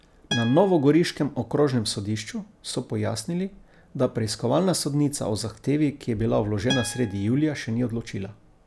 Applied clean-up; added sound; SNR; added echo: none; Acoustic guitar; 12 dB; none.